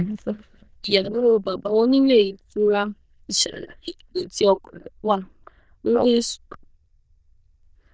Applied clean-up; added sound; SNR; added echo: neural diffusion model UNIVERSE++.